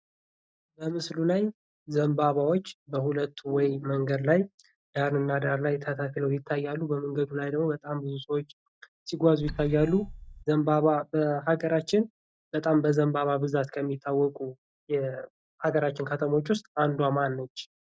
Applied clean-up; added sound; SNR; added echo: neural mask model DeepFilterNet 3.